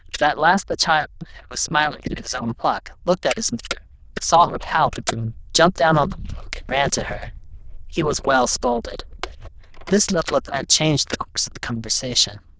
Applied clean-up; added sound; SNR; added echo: neural diffusion model UNIVERSE++.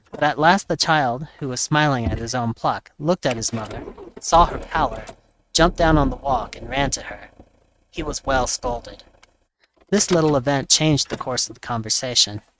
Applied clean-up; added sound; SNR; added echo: neural mask model RNNoise.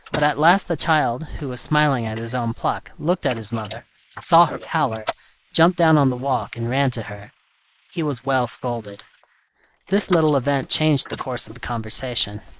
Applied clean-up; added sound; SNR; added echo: neural mask model Resemble Enhance denoiser.